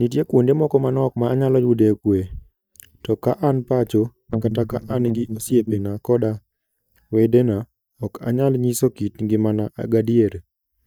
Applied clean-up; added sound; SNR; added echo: neural mask model DeepFilterNet 3.